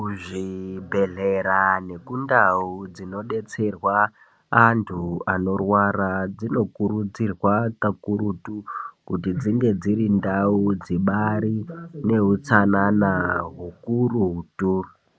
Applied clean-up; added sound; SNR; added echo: none; none; none; none.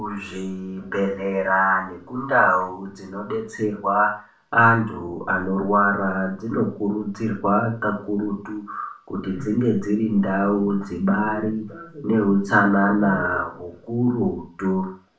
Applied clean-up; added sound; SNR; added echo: none; none; none; reverberation time 0.4 s.